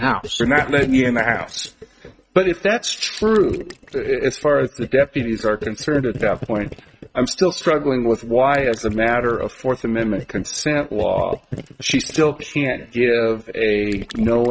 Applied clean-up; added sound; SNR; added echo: neural mask model RNNoise.